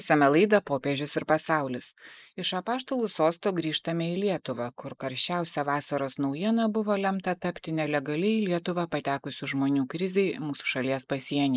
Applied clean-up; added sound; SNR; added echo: neural mask model Resemble Enhance denoiser.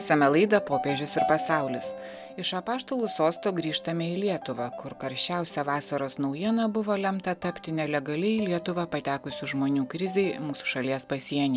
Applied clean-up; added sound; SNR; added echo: none; none; none; none.